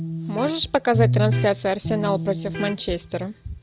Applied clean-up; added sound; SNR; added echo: none; Electric guitar; 2 dB; none.